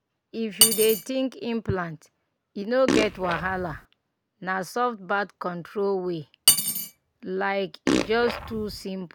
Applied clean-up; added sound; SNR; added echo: none; Fart + Cutlery, silverware; -1 dB; none.